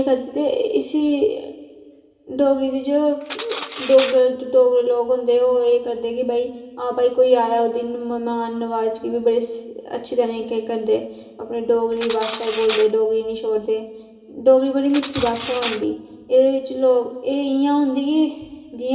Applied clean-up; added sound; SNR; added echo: none; Cutlery, silverware; 14 dB; reverberation time 2.5 s.